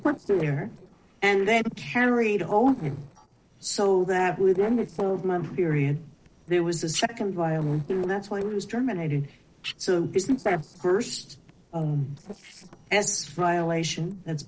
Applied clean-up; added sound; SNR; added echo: neural separator model SepFormer DNS4.